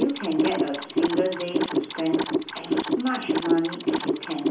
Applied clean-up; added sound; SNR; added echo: none; Mechanisms; -2 dB; reverberation time 0.6 s.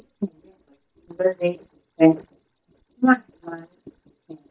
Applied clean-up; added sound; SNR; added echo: neural mask model DeepFilterNet 3.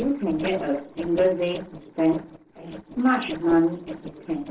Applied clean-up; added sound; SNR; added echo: neural separator model SepFormer DNS4.